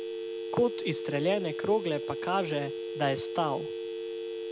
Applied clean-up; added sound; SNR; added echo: none; Telephone; 4 dB; none.